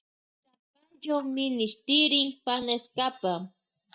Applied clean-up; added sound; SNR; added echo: neural mask model DeepFilterNet 3.